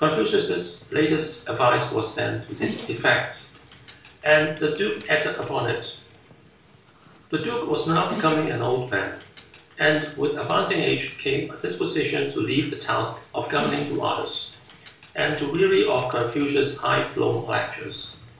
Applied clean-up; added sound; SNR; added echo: none; Dog; 19 dB; reverberation time 0.4 s.